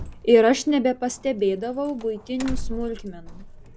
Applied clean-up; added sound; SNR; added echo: none; Doorbell; 11 dB; none.